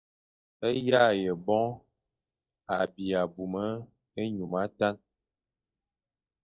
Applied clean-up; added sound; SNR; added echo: neural mask model DeepFilterNet 3.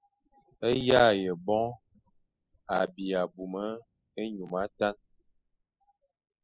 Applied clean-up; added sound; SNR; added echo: classical method spectral subtraction.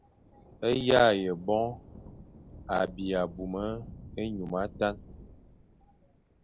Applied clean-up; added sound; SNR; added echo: none; Thunder / Rain; 18 dB; none.